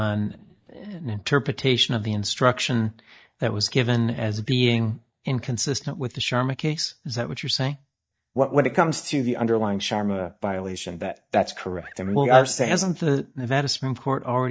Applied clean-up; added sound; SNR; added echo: neural mask model DeepFilterNet 3.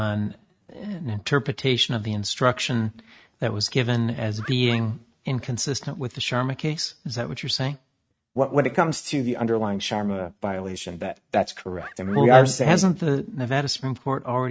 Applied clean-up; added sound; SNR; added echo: neural mask model RNNoise.